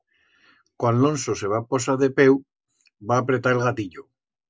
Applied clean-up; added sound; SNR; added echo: none; none; none; none.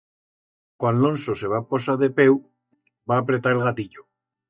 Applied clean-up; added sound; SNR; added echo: neural mask model DeepFilterNet 3.